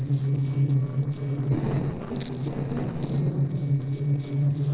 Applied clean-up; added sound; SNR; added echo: neural separator model SepFormer DNS4.